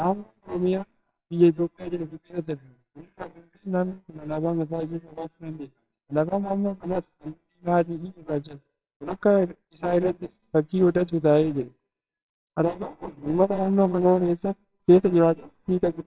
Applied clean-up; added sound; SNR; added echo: neural separator model SepFormer WHAMR!.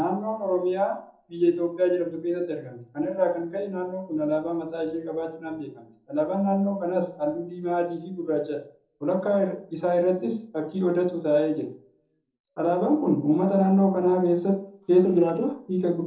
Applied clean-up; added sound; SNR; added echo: neural separator model SepFormer DNS4.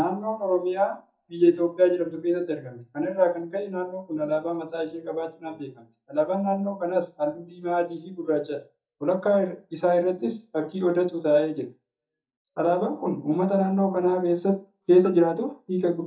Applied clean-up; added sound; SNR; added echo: neural mask model DeepFilterNet 3.